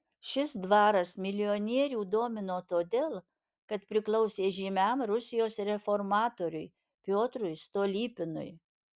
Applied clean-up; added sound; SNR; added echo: none; none; none; none.